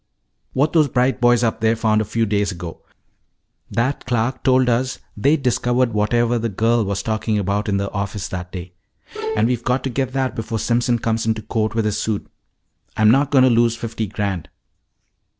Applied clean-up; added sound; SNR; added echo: none; Bowed string instrument; 9 dB; none.